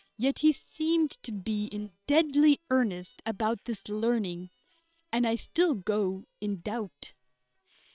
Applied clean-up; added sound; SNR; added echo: neural separator model SepFormer WHAM!.